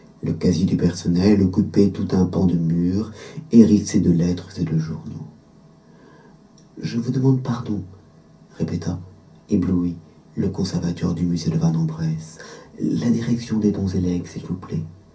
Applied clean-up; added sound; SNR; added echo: none; none; none; reverberation time 0.3 s.